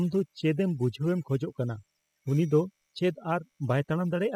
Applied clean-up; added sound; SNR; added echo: classical method spectral subtraction.